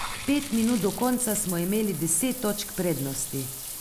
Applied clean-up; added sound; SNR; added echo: none; Bathtub (filling or washing) / Water; 8 dB; none.